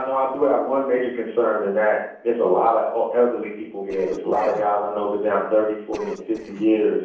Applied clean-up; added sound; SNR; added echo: neural separator model SepFormer DNS4.